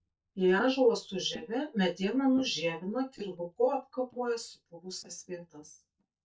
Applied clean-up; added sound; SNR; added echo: neural mask model DeepFilterNet 3.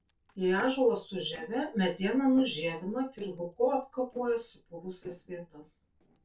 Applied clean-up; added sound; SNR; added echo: neural separator model SepFormer DNS4.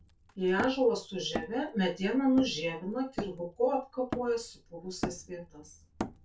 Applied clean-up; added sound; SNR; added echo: none; Hammer; 10 dB; reverberation time 0.2 s.